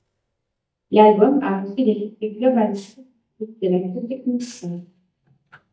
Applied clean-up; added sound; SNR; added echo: neural mask model DeepFilterNet 3.